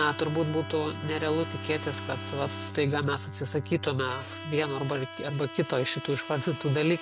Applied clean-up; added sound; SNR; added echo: none; Bowed string instrument + Bowed string instrument; 10 dB; none.